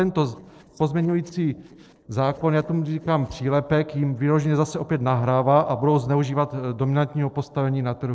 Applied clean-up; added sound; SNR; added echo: neural separator model SepFormer DNS4.